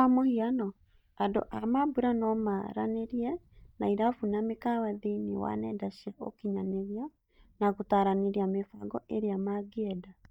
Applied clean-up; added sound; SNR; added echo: neural mask model DeepFilterNet 3.